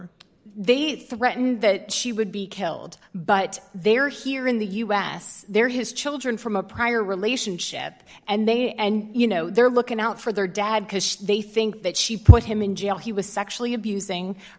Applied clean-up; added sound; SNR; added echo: none; none; none; none.